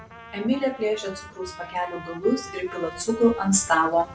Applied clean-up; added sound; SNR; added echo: none; Trumpet; 17 dB; none.